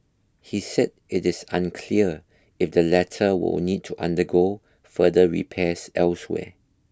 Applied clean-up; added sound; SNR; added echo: none; none; none; none.